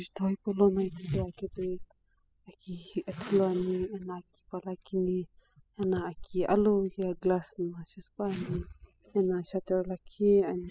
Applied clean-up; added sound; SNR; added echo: classical method spectral subtraction.